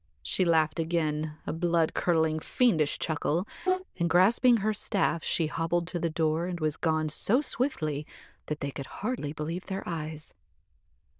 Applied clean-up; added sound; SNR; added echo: neural diffusion model UNIVERSE++.